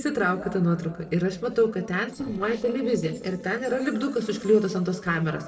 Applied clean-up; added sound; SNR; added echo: neural separator model SepFormer DNS4.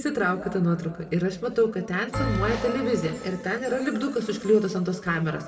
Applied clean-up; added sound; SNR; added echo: none; Bell; 11 dB; reverberation time 1.5 s.